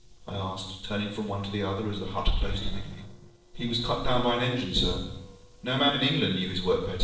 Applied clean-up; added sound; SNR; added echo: neural separator model SepFormer DNS4.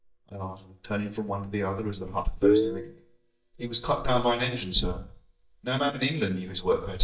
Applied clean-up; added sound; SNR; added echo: neural mask model DeepFilterNet 3.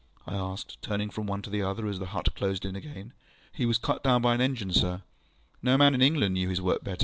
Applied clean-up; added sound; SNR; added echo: none; none; none; none.